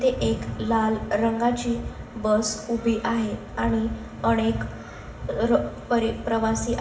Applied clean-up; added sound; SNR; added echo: none; none; none; reverberation time 0.7 s.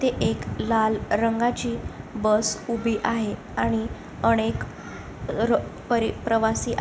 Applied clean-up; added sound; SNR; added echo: none; none; none; none.